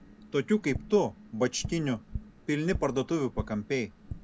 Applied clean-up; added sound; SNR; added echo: none; Tap; 11 dB; none.